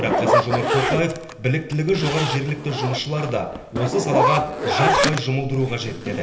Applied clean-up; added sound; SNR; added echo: none; Zipper (clothing); 0 dB; reverberation time 1.4 s.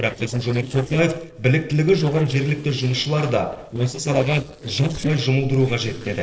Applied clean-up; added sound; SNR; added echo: neural separator model SepFormer DNS4.